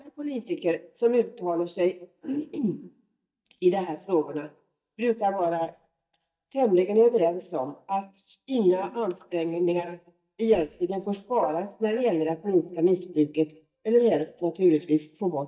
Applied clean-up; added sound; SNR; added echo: neural mask model DeepFilterNet 3.